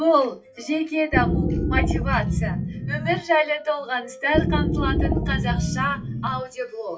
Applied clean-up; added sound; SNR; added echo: classical method WPE with log-MMSE.